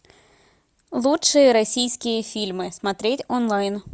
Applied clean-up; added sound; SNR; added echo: none; none; none; none.